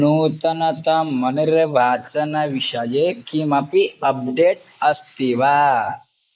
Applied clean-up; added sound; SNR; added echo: neural mask model Resemble Enhance denoiser.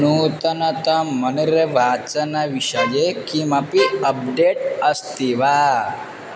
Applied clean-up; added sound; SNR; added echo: none; Bowed string instrument; 8 dB; none.